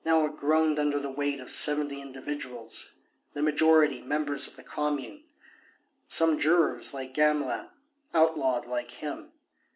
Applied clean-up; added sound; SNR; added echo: none; none; none; none.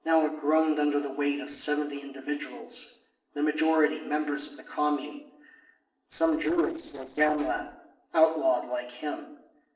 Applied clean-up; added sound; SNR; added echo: neural separator model SepFormer DNS4.